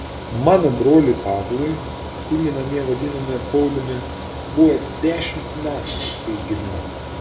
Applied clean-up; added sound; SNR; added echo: none; Mechanical fan; 9 dB; reverberation time 0.9 s.